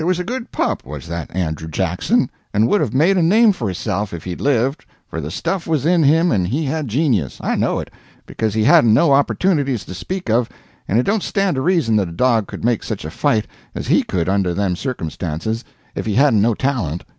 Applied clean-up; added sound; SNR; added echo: none; none; none; none.